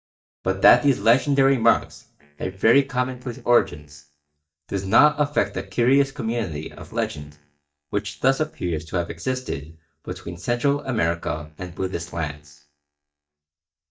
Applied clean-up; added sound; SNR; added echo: neural mask model DeepFilterNet 3.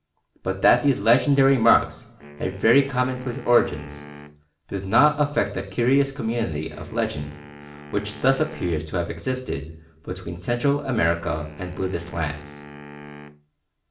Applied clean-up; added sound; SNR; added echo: none; Wind instrument, woodwind instrument; 20 dB; reverberation time 0.5 s.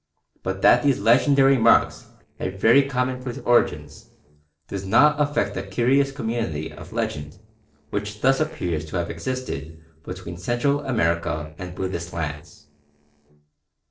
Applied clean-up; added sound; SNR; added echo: neural separator model SepFormer DNS4.